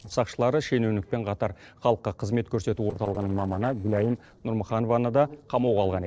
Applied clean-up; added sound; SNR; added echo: neural separator model SepFormer DNS4.